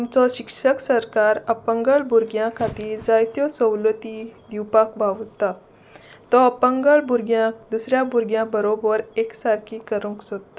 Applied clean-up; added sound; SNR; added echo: none; none; none; none.